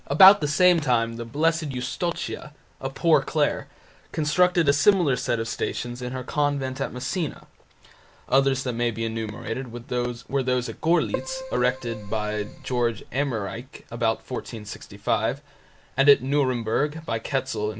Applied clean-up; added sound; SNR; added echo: none; Keyboard (musical); 9 dB; none.